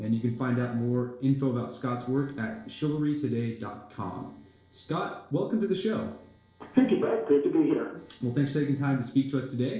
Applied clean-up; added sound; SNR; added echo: neural separator model SepFormer DNS4.